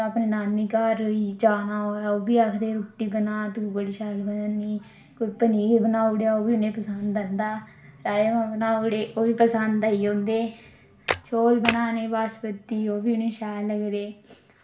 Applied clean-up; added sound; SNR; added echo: none; Camera; 6 dB; reverberation time 0.4 s.